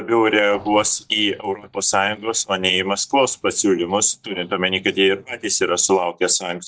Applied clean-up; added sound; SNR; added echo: neural mask model DeepFilterNet 3.